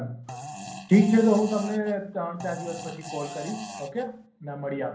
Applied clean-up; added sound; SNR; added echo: none; Fart; 13 dB; reverberation time 0.6 s.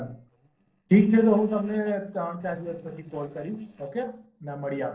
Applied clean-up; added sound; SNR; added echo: neural separator model SepFormer DNS4.